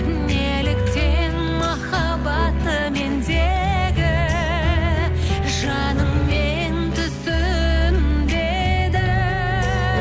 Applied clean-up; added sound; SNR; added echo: none; Musical instrument; 6 dB; none.